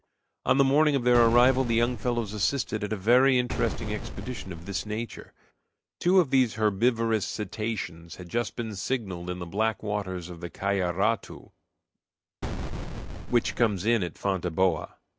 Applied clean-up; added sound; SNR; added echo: none; Boom; 6 dB; none.